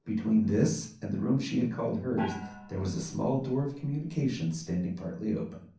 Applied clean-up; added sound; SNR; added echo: none; Gong; 14 dB; reverberation time 0.6 s.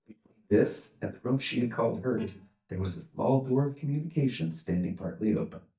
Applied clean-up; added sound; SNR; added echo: neural mask model DeepFilterNet 3.